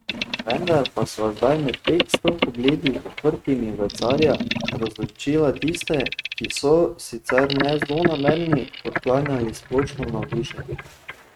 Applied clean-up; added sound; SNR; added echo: neural mask model RNNoise.